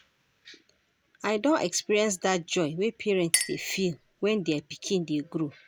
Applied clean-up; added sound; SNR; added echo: none; Chink, clink; 11 dB; none.